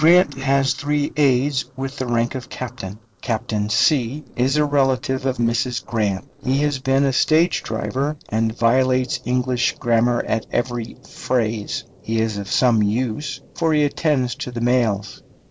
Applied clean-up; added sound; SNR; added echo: neural separator model SepFormer DNS4.